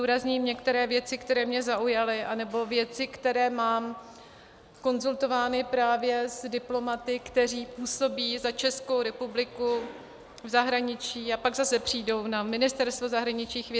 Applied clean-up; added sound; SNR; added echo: none; none; none; none.